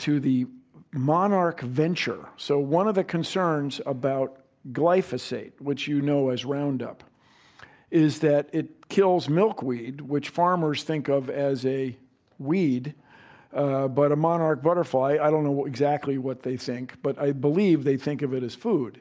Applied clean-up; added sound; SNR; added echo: none; none; none; none.